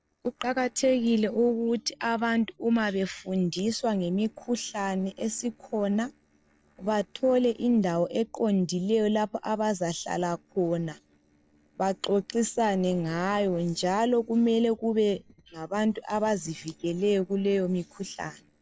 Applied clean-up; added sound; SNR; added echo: neural separator model SepFormer DNS4.